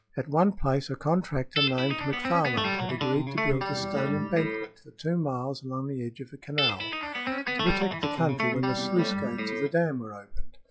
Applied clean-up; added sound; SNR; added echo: classical method log-MMSE.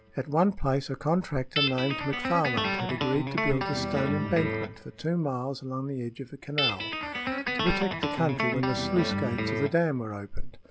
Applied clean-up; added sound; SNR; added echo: none; Guitar; 3 dB; none.